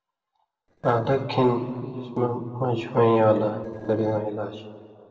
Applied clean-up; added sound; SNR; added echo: neural separator model SepFormer DNS4.